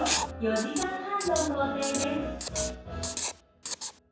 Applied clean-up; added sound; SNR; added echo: none; Writing; 4 dB; reverberation time 0.7 s.